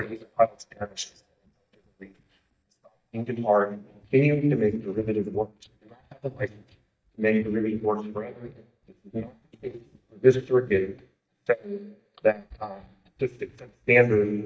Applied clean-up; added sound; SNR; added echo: neural mask model DeepFilterNet 3.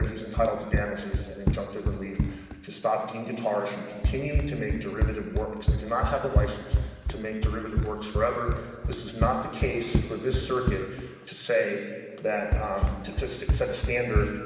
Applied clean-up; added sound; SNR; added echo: none; Run; -1 dB; reverberation time 1.7 s.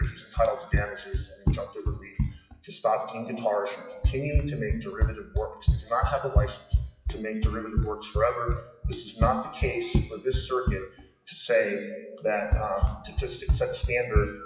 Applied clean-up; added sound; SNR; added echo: classical method WPE with log-MMSE.